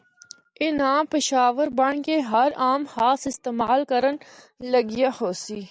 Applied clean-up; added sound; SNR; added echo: none; none; none; none.